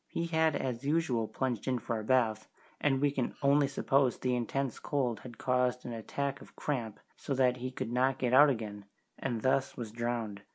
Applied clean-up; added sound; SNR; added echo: none; none; none; none.